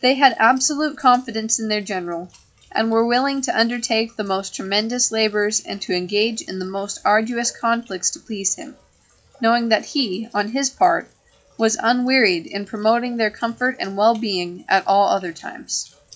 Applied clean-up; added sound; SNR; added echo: classical method log-MMSE.